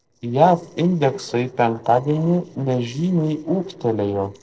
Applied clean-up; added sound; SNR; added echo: neural separator model SepFormer DNS4.